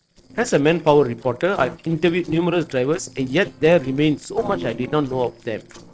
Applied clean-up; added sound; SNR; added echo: neural separator model SepFormer DNS4.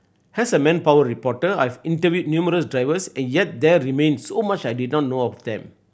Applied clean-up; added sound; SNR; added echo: none; none; none; none.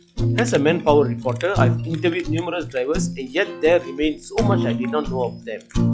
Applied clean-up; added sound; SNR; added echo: classical method log-MMSE.